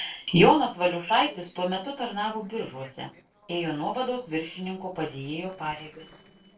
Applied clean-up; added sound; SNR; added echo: neural separator model SepFormer DNS4.